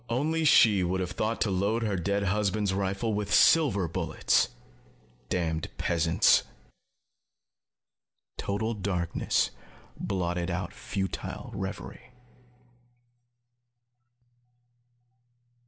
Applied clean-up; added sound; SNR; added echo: none; none; none; none.